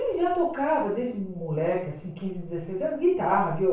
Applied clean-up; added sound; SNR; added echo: none; none; none; reverberation time 0.4 s.